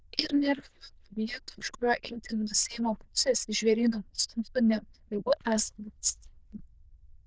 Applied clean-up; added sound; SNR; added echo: neural diffusion model UNIVERSE++.